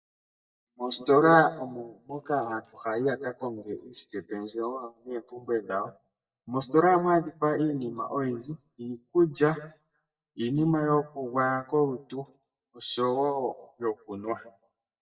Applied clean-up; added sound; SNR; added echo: neural mask model DeepFilterNet 3.